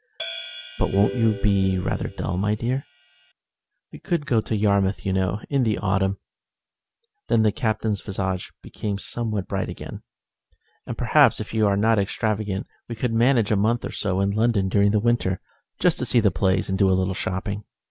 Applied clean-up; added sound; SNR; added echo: none; Hi-hat + Plucked string instrument; 13 dB; none.